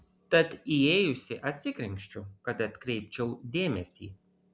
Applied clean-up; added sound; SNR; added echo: none; none; none; none.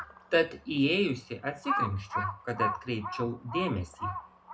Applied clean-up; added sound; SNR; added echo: none; Crow; 5 dB; reverberation time 0.2 s.